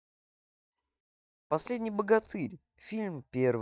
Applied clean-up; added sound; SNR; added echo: neural mask model DeepFilterNet 3.